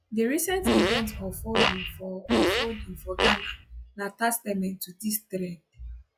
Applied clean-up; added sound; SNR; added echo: classical method log-MMSE.